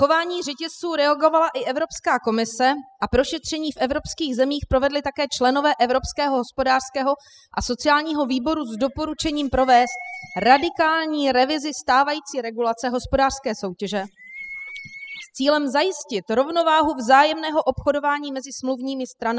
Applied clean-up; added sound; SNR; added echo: classical method spectral subtraction.